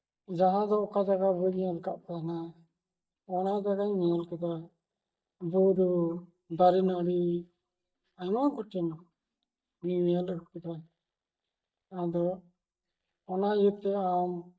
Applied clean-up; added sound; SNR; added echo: neural mask model DeepFilterNet 3.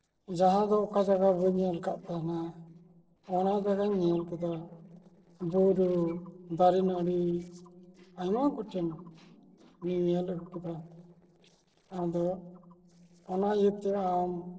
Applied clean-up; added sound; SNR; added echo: neural separator model SepFormer DNS4.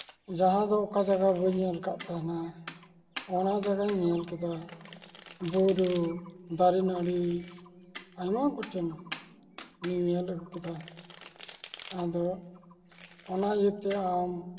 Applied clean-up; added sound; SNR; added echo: none; Domestic sounds, home sounds; 17 dB; reverberation time 2.2 s.